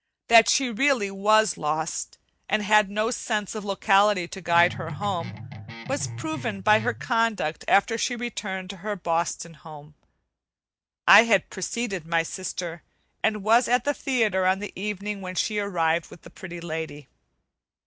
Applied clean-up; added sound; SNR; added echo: none; Guitar; 10 dB; none.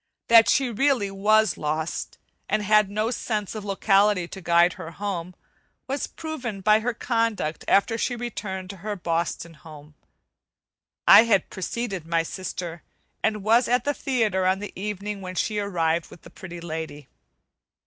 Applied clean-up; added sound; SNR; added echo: none; none; none; none.